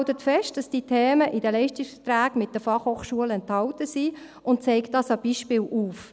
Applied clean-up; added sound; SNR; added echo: none; none; none; none.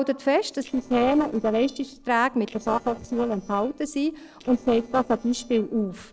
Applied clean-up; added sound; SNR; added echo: neural separator model SepFormer DNS4.